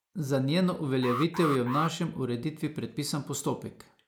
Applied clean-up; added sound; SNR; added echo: neural mask model Resemble Enhance denoiser.